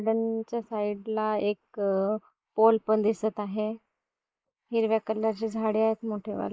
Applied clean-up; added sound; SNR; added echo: neural mask model Resemble Enhance denoiser.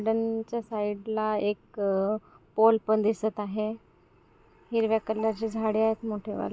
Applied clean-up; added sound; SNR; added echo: none; none; none; none.